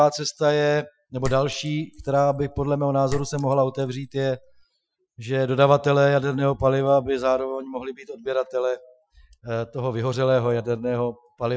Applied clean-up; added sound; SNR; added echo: classical method Wiener filter.